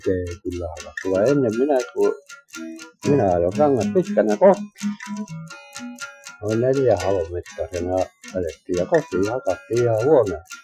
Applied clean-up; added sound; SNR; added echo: classical method Wiener filter.